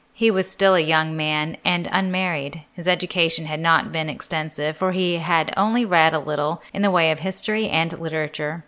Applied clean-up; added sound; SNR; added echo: none; none; none; none.